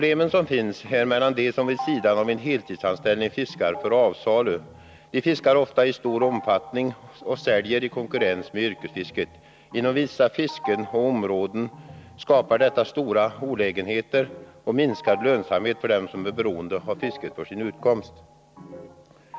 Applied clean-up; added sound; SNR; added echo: none; Organ; 16 dB; none.